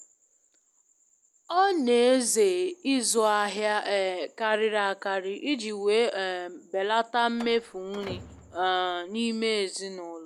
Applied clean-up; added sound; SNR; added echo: none; Slam; 20 dB; none.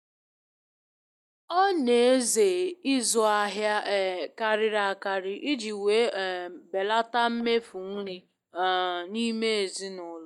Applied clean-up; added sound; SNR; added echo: neural mask model DeepFilterNet 3.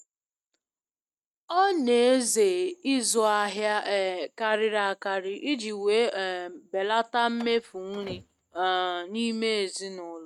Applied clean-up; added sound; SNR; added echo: neural mask model RNNoise.